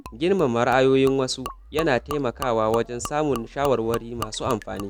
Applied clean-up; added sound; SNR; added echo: none; Gurgling / Liquid; 14 dB; none.